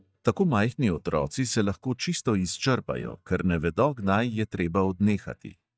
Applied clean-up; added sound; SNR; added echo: neural mask model DeepFilterNet 3.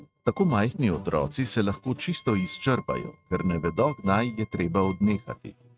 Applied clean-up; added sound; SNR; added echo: neural mask model RNNoise.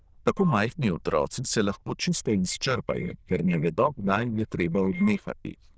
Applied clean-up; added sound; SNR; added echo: neural diffusion model UNIVERSE++.